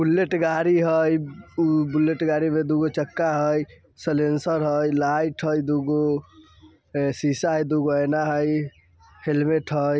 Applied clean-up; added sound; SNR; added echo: none; none; none; none.